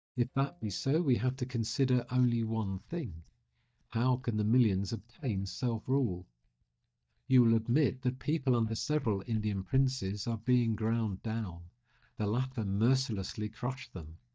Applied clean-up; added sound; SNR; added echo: neural mask model DeepFilterNet 3.